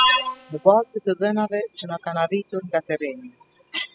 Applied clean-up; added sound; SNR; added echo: classical method spectral subtraction.